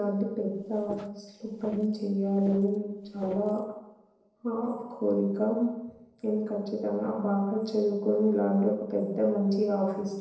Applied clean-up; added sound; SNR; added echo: neural separator model SepFormer DNS4.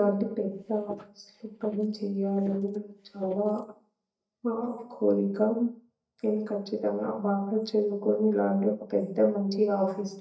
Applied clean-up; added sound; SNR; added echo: neural mask model DeepFilterNet 3.